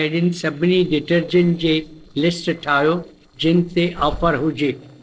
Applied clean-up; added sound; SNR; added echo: neural separator model SepFormer DNS4.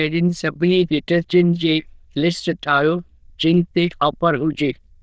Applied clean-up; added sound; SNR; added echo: neural diffusion model UNIVERSE++.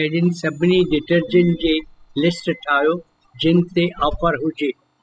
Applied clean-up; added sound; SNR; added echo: classical method spectral subtraction.